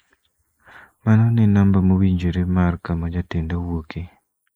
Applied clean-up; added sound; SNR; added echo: neural mask model Resemble Enhance denoiser.